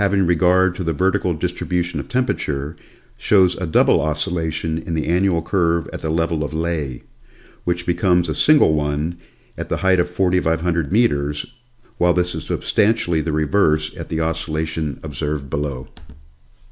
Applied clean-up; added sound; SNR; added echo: none; none; none; none.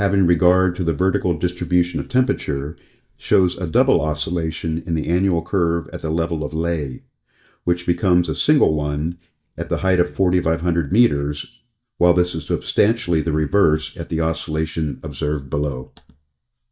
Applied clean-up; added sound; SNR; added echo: neural mask model DeepFilterNet 3.